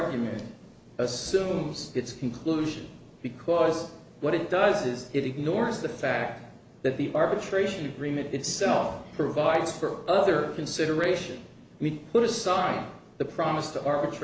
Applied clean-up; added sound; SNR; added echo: none; none; none; none.